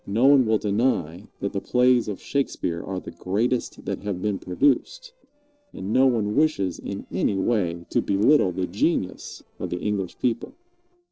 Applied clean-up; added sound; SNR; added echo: neural separator model SepFormer DNS4.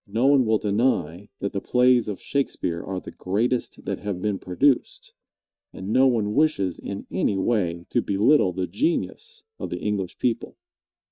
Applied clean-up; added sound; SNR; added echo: neural mask model DeepFilterNet 3.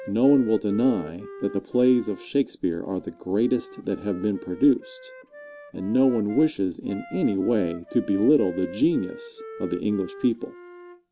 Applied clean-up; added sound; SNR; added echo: none; Wind instrument, woodwind instrument; 18 dB; none.